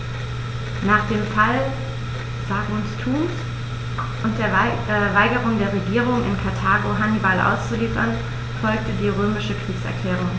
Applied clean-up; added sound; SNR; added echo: none; none; none; none.